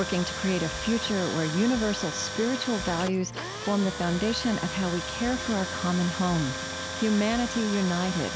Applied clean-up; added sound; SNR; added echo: none; Tools; 7 dB; none.